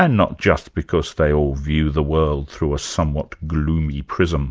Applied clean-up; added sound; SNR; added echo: none; none; none; none.